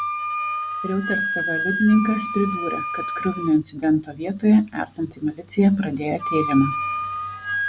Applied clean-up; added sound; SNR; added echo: none; Wind instrument, woodwind instrument; 5 dB; none.